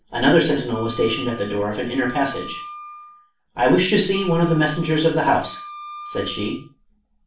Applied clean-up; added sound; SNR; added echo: none; Wind instrument, woodwind instrument; 17 dB; reverberation time 0.4 s.